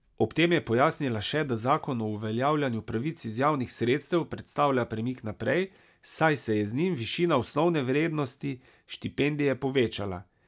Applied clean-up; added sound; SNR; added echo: none; none; none; none.